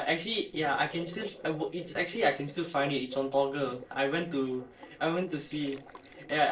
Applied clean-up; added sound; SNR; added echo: neural separator model SepFormer DNS4.